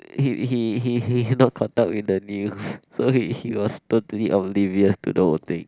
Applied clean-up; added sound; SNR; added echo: none; none; none; none.